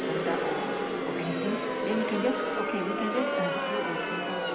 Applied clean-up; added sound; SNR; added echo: none; Crowd; -3 dB; reverberation time 0.9 s.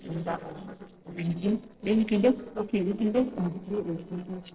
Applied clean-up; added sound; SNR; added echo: neural separator model SepFormer DNS4.